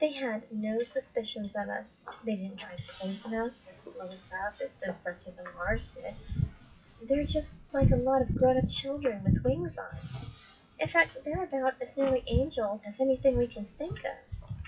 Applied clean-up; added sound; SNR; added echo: classical method WPE with log-MMSE.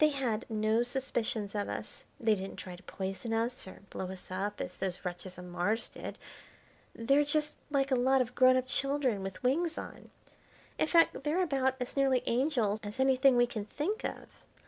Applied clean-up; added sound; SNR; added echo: none; none; none; none.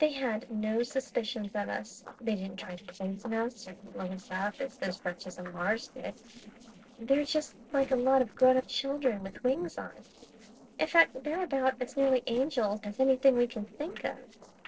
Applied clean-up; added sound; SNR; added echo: neural separator model SepFormer DNS4.